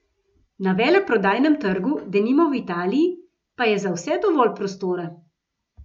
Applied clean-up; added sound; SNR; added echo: none; none; none; none.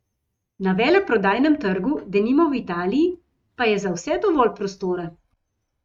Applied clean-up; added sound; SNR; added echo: neural mask model RNNoise.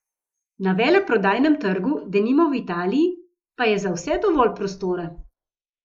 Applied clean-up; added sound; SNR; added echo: neural mask model Resemble Enhance denoiser.